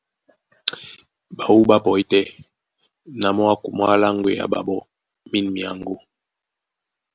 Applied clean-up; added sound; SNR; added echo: none; none; none; none.